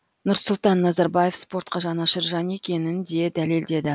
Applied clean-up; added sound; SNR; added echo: none; none; none; none.